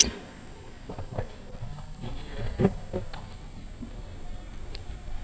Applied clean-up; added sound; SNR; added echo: neural mask model DeepFilterNet 3.